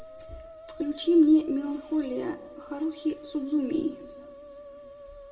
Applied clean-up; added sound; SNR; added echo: none; Musical instrument; 18 dB; reverberation time 0.8 s.